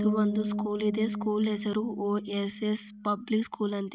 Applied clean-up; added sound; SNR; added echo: neural mask model RNNoise.